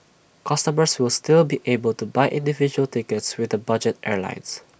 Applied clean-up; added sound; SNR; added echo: none; none; none; none.